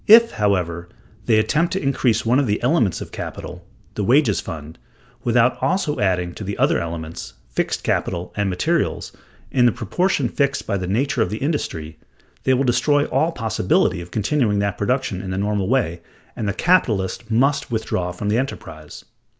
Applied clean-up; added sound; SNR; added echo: none; none; none; none.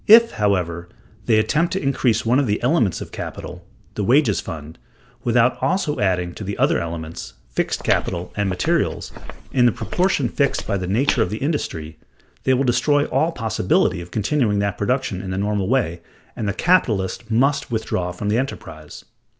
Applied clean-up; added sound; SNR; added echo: none; Walk, footsteps; 8 dB; none.